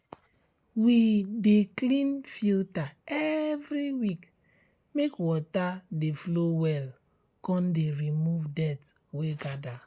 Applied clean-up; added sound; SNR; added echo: none; none; none; none.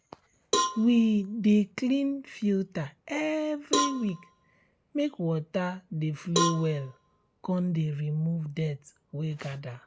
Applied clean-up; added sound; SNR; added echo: none; Cowbell; 5 dB; none.